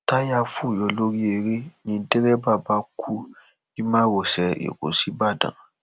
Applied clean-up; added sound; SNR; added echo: none; none; none; none.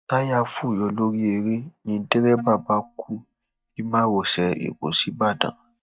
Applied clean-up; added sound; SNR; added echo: neural mask model DeepFilterNet 3.